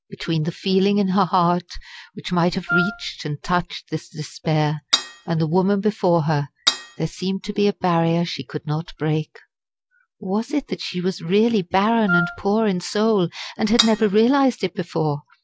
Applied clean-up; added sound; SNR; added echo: none; Wind instrument, woodwind instrument + Cutlery, silverware / Dishes, pots, and pans; 4 dB; none.